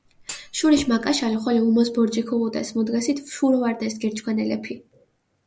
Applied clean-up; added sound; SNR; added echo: none; Thump, thud; 16 dB; none.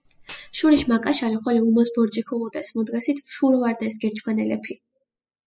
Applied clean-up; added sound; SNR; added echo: classical method spectral subtraction.